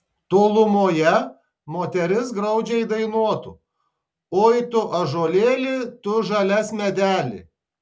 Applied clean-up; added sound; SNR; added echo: none; none; none; none.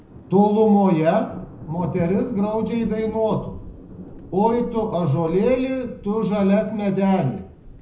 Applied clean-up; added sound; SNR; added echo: none; Thunder; 17 dB; reverberation time 0.4 s.